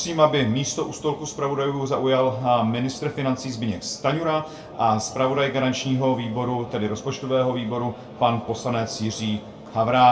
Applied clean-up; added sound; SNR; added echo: none; none; none; reverberation time 0.3 s.